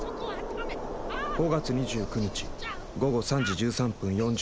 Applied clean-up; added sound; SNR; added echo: none; none; none; none.